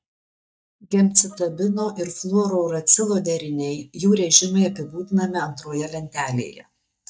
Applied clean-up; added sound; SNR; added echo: neural mask model DeepFilterNet 3.